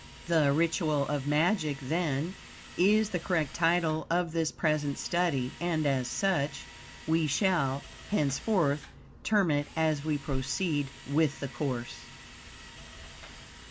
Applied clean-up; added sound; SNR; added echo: none; Drill; 20 dB; none.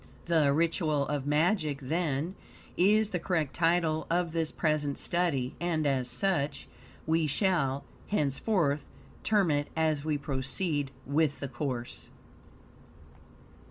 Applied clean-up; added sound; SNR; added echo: none; none; none; none.